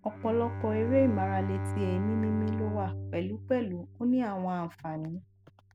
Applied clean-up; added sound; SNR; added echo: none; Bowed string instrument; 5 dB; none.